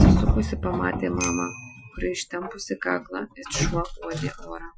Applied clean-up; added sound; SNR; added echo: classical method Wiener filter.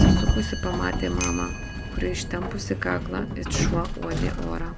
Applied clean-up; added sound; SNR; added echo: none; Sliding door + Bicycle bell; -5 dB; none.